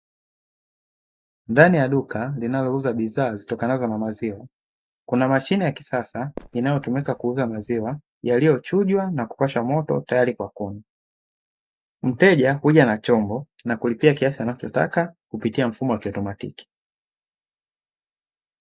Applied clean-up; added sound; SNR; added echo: neural mask model DeepFilterNet 3.